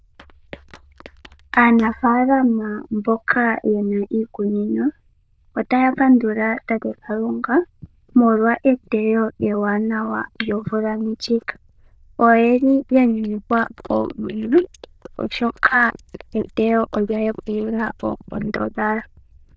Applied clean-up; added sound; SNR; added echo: neural diffusion model UNIVERSE++.